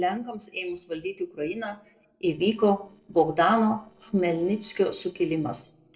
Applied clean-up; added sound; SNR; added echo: neural separator model SepFormer DNS4.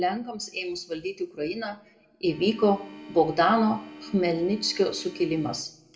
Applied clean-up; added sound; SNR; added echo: none; Organ; 17 dB; reverberation time 0.5 s.